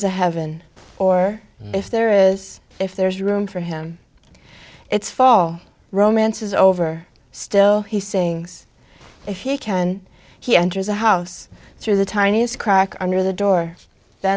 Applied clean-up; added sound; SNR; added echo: none; none; none; none.